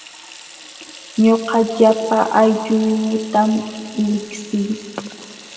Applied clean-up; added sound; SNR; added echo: none; Sink (filling or washing) / Water tap, faucet; 19 dB; reverberation time 2.1 s.